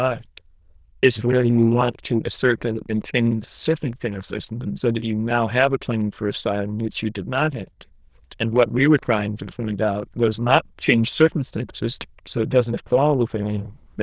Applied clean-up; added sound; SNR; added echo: neural diffusion model UNIVERSE++.